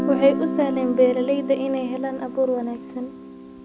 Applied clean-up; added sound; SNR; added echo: none; Guitar; 6 dB; none.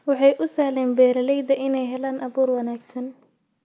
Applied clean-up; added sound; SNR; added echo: none; none; none; none.